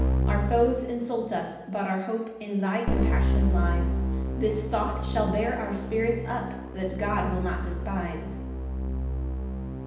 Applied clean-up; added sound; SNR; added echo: none; Keyboard (musical); -1 dB; reverberation time 0.9 s.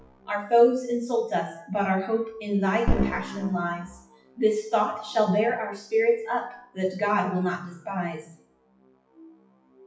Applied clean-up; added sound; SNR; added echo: classical method WPE with log-MMSE.